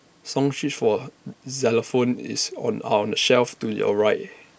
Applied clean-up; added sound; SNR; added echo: none; none; none; none.